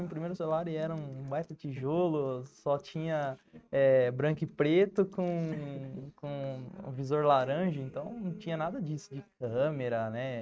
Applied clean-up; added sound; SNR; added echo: neural mask model RNNoise.